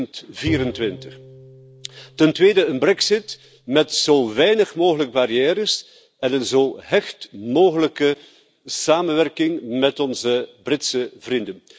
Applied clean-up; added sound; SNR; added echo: none; Bowed string instrument; 17 dB; none.